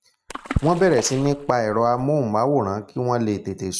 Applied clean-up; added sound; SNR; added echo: neural mask model RNNoise.